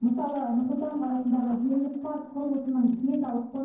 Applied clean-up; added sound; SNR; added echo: neural separator model SepFormer DNS4.